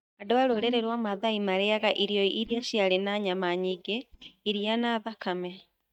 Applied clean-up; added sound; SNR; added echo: neural mask model DeepFilterNet 3.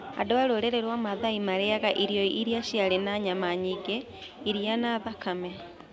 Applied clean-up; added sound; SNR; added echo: none; none; none; none.